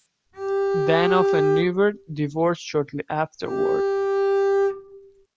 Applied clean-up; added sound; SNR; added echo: none; Bowed string instrument; -3 dB; none.